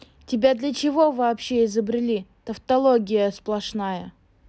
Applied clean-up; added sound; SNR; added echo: none; none; none; none.